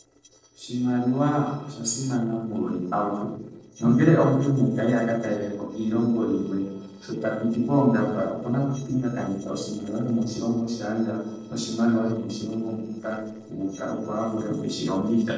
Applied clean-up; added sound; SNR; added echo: neural separator model SepFormer DNS4.